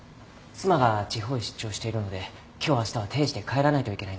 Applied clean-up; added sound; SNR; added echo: none; none; none; none.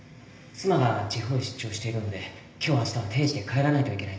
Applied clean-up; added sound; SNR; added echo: none; none; none; reverberation time 0.8 s.